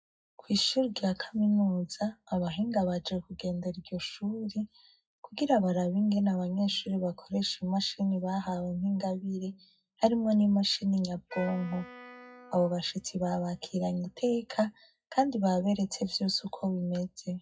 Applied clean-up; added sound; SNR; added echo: classical method WPE with log-MMSE.